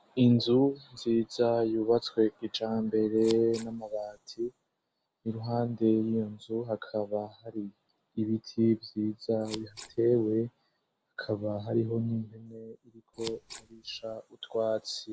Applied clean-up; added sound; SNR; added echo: none; Scissors; 18 dB; none.